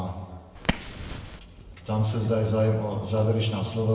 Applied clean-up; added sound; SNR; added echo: none; Fire; 9 dB; reverberation time 1.0 s.